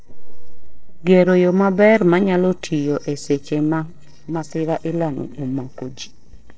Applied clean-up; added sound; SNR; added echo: neural separator model SepFormer DNS4.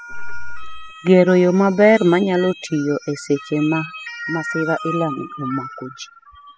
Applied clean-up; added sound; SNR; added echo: classical method spectral subtraction.